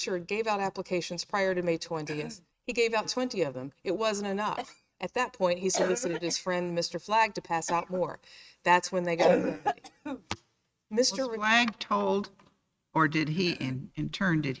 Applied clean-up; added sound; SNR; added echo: neural mask model RNNoise.